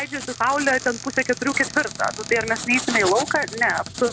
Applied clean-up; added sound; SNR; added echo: none; Cupboard open or close + Writing; 10 dB; none.